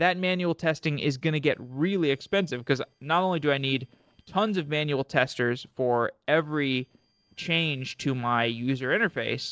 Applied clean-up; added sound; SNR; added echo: neural separator model SepFormer DNS4.